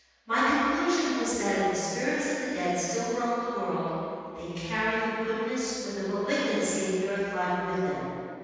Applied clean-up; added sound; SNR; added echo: none; none; none; reverberation time 2.1 s.